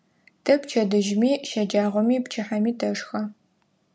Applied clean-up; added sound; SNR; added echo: none; none; none; none.